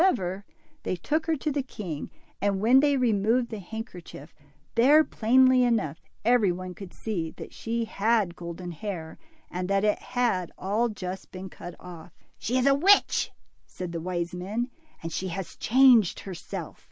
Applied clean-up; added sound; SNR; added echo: none; none; none; none.